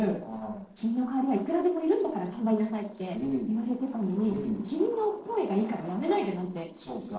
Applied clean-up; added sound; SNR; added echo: neural separator model SepFormer DNS4.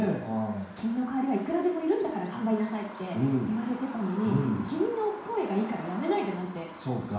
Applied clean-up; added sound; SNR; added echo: none; Bird vocalization, bird call, bird song; 15 dB; reverberation time 0.6 s.